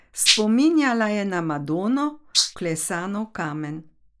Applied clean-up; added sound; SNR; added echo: neural mask model Resemble Enhance denoiser.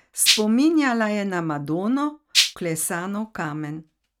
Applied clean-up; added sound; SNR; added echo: neural mask model RNNoise.